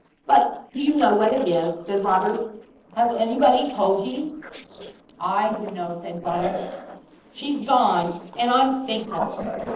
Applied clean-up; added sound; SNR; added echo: neural separator model SepFormer DNS4.